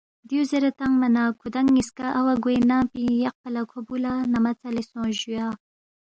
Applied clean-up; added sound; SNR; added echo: none; none; none; none.